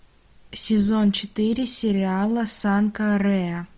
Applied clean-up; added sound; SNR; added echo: none; none; none; none.